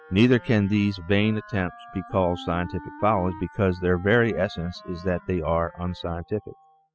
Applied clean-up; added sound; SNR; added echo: classical method spectral subtraction.